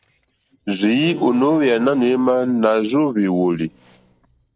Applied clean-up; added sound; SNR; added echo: neural separator model SepFormer DNS4.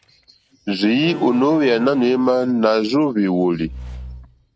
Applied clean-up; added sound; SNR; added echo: none; Slam; 18 dB; none.